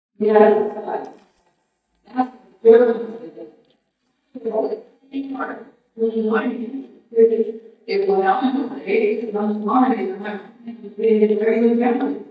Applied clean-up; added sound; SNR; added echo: neural mask model DeepFilterNet 3.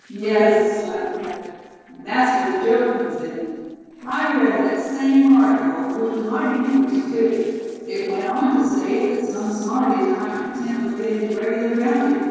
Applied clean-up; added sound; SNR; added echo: neural separator model SepFormer DNS4.